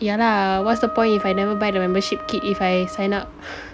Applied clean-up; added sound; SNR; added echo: none; Wind instrument, woodwind instrument; 10 dB; none.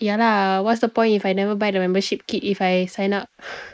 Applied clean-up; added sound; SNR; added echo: neural mask model Resemble Enhance denoiser.